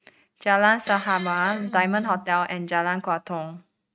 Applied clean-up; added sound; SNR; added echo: neural mask model RNNoise.